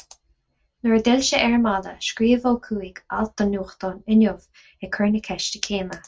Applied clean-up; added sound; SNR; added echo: none; none; none; none.